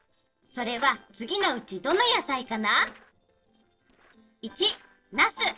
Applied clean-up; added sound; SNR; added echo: neural separator model SepFormer DNS4.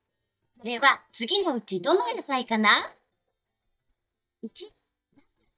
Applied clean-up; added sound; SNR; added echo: neural mask model DeepFilterNet 3.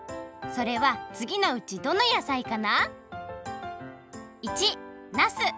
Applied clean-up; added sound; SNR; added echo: none; none; none; none.